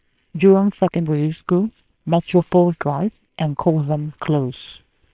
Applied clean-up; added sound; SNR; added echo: neural separator model SepFormer WHAM!.